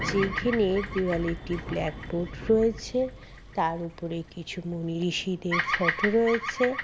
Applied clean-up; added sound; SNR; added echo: none; Bird vocalization, bird call, bird song + Bicycle; 6 dB; none.